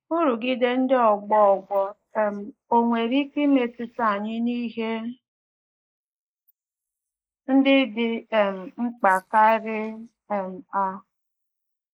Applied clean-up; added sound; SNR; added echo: neural mask model Resemble Enhance denoiser.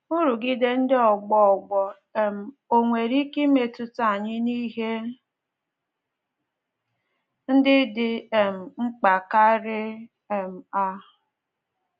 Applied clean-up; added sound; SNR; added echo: none; none; none; none.